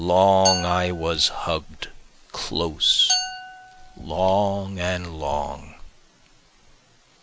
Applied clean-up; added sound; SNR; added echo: none; Glass; 8 dB; none.